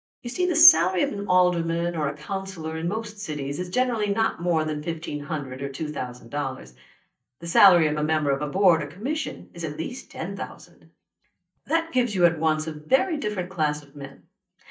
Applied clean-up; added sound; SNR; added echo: neural mask model DeepFilterNet 3.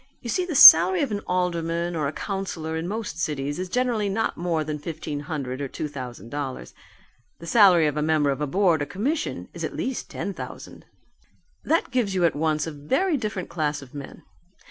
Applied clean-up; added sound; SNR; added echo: none; none; none; none.